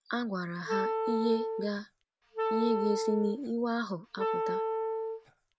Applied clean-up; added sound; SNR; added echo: none; Wind instrument, woodwind instrument; -1 dB; none.